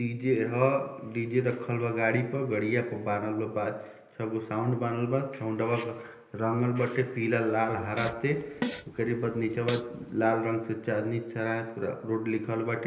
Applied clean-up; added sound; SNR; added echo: none; Fart; 10 dB; reverberation time 1.4 s.